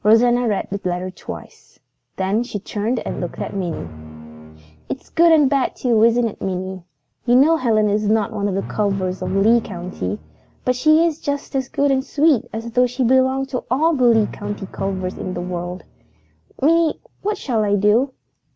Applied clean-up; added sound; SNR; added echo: none; Drum; 18 dB; none.